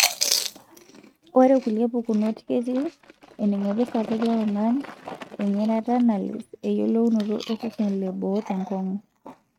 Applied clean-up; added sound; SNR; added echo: neural mask model RNNoise.